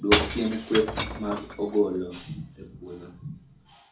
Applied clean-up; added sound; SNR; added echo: none; Shatter / Crushing; 4 dB; reverberation time 0.4 s.